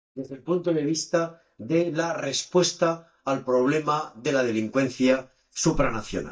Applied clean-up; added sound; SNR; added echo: neural mask model DeepFilterNet 3.